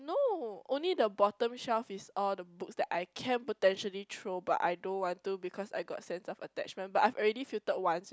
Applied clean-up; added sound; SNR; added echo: none; none; none; none.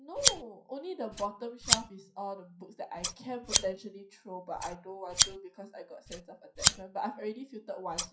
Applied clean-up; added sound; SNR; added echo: classical method WPE with log-MMSE.